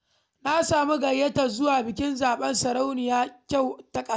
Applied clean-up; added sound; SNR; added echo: none; none; none; none.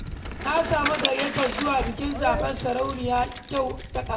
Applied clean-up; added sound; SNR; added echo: none; Bicycle; 4 dB; reverberation time 0.5 s.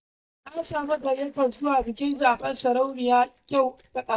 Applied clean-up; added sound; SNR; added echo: neural mask model DeepFilterNet 3.